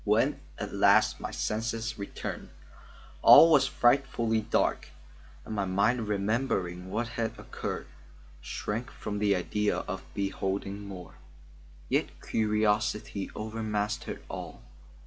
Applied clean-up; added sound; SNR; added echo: none; none; none; none.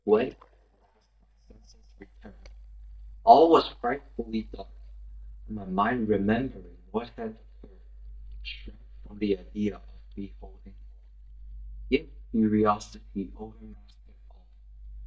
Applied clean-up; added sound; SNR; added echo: neural mask model DeepFilterNet 3.